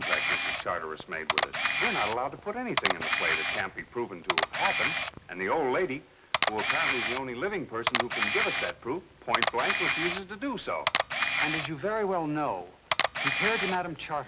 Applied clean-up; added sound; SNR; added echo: none; Camera; -4 dB; none.